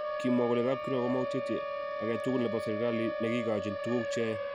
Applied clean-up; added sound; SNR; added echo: none; Siren; 3 dB; none.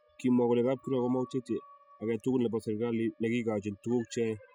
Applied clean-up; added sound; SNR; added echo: classical method spectral subtraction.